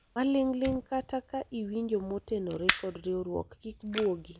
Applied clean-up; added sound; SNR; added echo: none; Fire; 5 dB; none.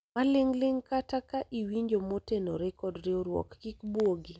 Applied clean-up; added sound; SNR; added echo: none; none; none; none.